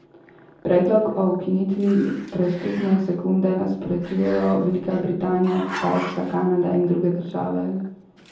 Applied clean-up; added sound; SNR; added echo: none; Growling; 18 dB; reverberation time 0.7 s.